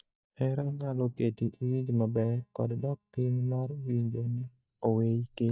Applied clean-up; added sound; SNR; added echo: neural mask model DeepFilterNet 3.